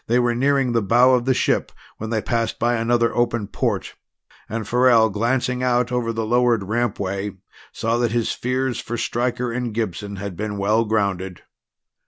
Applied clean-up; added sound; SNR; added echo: none; none; none; none.